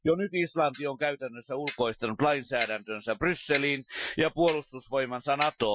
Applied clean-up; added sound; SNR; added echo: classical method Wiener filter.